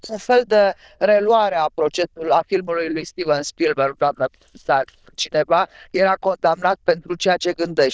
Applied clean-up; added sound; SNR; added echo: neural diffusion model UNIVERSE++.